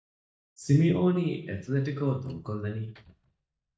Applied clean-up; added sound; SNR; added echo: neural mask model DeepFilterNet 3.